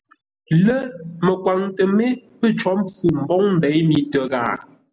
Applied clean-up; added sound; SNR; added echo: none; none; none; none.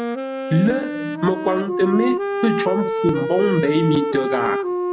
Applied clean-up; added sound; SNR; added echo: none; Wind instrument, woodwind instrument; 2 dB; none.